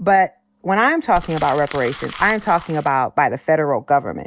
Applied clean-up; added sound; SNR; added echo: none; Crumpling, crinkling; 15 dB; none.